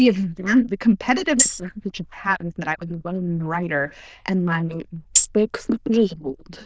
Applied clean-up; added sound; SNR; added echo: neural diffusion model UNIVERSE++.